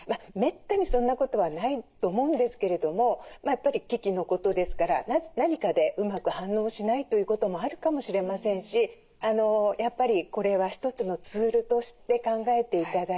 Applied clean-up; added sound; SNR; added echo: none; Liquid; 17 dB; none.